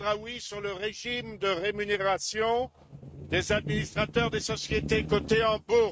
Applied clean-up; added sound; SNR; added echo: neural mask model RNNoise.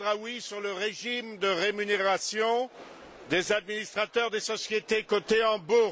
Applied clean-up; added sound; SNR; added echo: none; none; none; none.